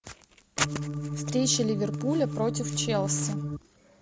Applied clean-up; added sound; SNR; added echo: none; Organ; 2 dB; none.